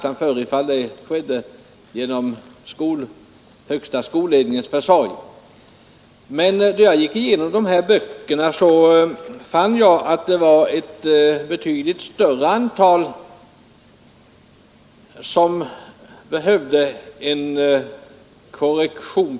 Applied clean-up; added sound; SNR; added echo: none; none; none; none.